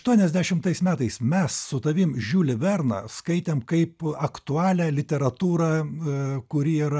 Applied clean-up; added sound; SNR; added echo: none; none; none; none.